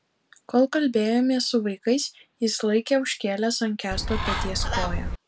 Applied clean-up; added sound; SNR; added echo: none; Bird; 2 dB; none.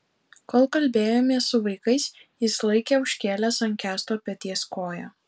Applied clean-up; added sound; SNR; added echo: none; none; none; none.